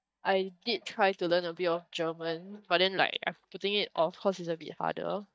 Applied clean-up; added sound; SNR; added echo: neural mask model DeepFilterNet 3.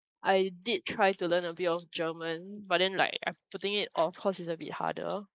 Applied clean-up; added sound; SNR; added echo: neural mask model Resemble Enhance denoiser.